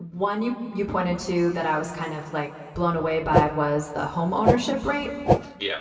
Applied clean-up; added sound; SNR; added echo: none; Whoosh, swoosh, swish; -4 dB; reverberation time 2.4 s.